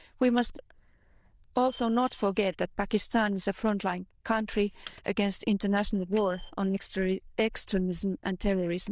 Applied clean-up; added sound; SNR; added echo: neural diffusion model UNIVERSE++.